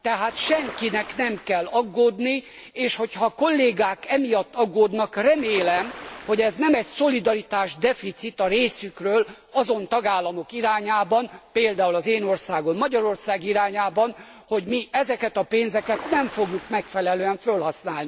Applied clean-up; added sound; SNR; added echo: none; Ocean; 15 dB; none.